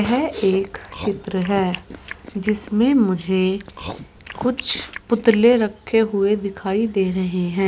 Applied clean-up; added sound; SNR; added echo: none; Chewing, mastication; 15 dB; none.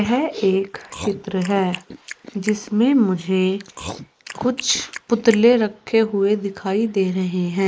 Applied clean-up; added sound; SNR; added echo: neural mask model Resemble Enhance denoiser.